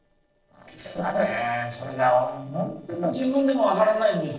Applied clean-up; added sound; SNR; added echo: neural separator model SepFormer DNS4.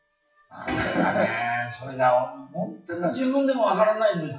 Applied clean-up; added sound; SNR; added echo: classical method WPE with log-MMSE.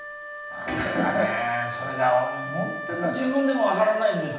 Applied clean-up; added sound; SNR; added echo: none; Wind instrument, woodwind instrument; 9 dB; reverberation time 0.9 s.